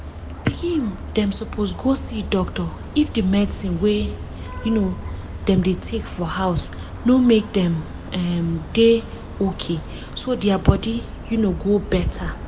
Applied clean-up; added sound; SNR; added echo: none; Vehicle horn, car horn, honking; 10 dB; reverberation time 0.8 s.